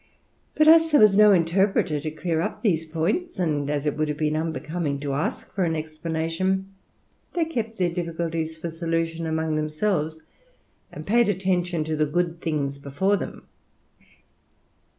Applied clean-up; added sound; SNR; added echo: none; none; none; none.